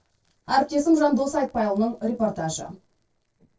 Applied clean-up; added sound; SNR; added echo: neural separator model SepFormer DNS4.